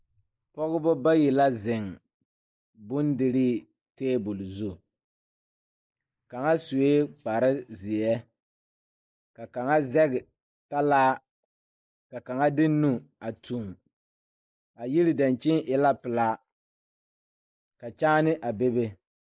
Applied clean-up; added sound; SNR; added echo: neural mask model Resemble Enhance denoiser.